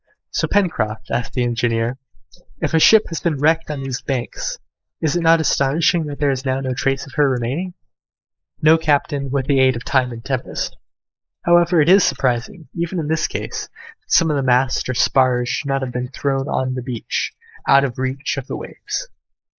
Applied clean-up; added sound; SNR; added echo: neural mask model Resemble Enhance denoiser.